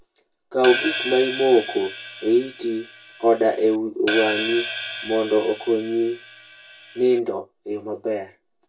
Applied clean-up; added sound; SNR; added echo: none; Hi-hat; 7 dB; reverberation time 0.2 s.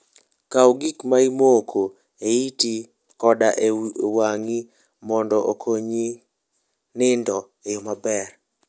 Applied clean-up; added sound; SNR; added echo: none; none; none; none.